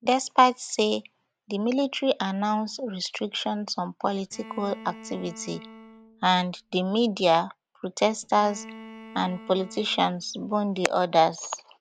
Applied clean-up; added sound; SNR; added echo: none; Bowed string instrument; 19 dB; none.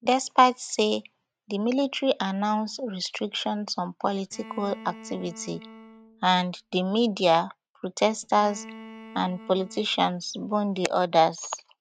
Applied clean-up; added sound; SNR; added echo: neural mask model RNNoise.